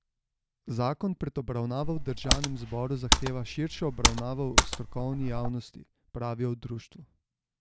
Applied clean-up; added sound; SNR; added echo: none; Computer keyboard; -4 dB; none.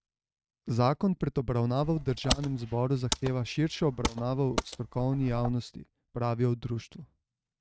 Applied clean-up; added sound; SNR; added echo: neural mask model RNNoise.